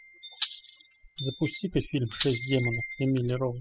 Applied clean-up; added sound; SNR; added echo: classical method spectral subtraction.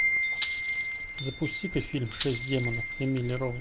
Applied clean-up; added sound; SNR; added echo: none; Wind chime + Rattle (instrument); 0 dB; none.